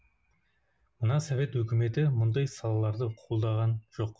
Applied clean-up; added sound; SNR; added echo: none; none; none; none.